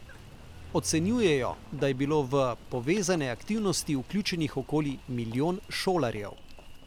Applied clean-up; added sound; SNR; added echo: none; Rain + Engine; 16 dB; none.